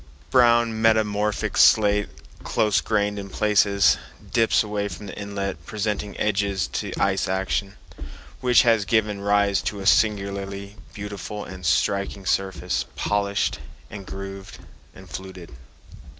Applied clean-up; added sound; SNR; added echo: none; Drum / Drum kit + Walk, footsteps; 12 dB; none.